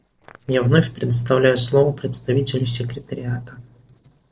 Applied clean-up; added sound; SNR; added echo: neural separator model SepFormer DNS4.